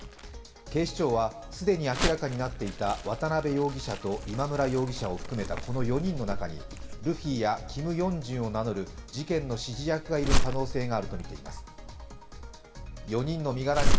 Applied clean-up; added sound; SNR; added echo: none; Crumpling, crinkling; 1 dB; reverberation time 2.3 s.